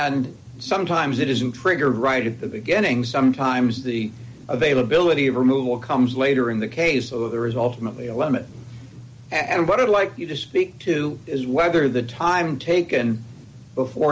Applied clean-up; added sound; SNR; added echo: none; none; none; none.